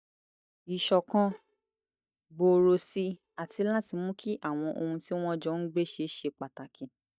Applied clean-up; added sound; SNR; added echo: neural mask model DeepFilterNet 3.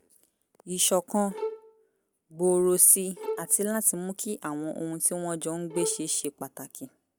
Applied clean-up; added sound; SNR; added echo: none; Bowed string instrument; 11 dB; none.